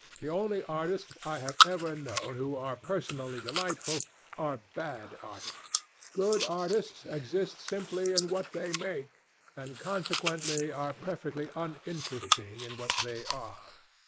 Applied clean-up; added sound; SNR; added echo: neural mask model Resemble Enhance denoiser.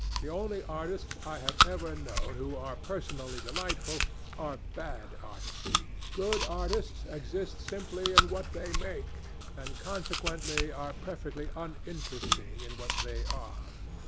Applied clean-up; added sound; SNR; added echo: none; Chewing, mastication; -5 dB; none.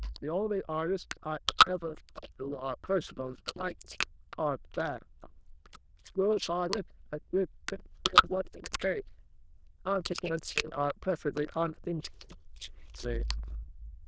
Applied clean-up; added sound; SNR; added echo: neural diffusion model UNIVERSE++.